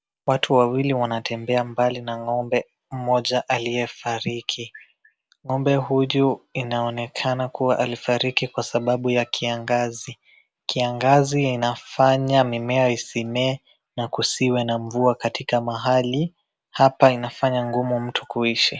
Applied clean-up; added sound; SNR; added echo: none; none; none; none.